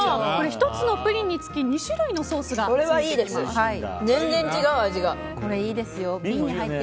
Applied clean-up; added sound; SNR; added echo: none; Wind instrument, woodwind instrument; 19 dB; none.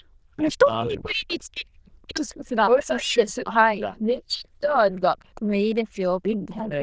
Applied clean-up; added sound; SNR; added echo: neural diffusion model UNIVERSE++.